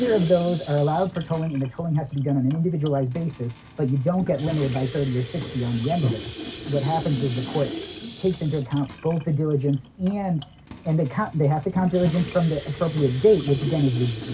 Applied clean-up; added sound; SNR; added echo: none; Sink (filling or washing) / Water tap, faucet; 12 dB; reverberation time 0.2 s.